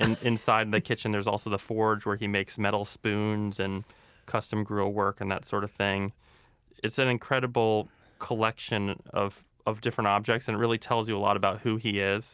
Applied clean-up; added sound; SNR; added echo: none; none; none; none.